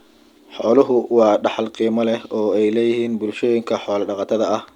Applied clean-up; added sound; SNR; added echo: none; none; none; none.